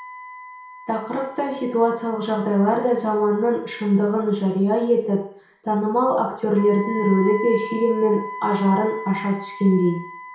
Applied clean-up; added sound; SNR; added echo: none; Wind instrument, woodwind instrument; 15 dB; reverberation time 0.6 s.